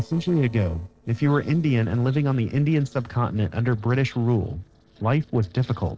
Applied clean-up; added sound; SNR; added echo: neural separator model SepFormer DNS4.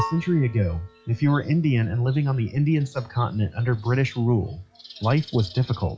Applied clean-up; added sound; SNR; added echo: classical method log-MMSE.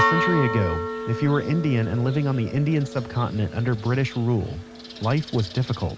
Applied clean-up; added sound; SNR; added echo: none; Church bell; 6 dB; none.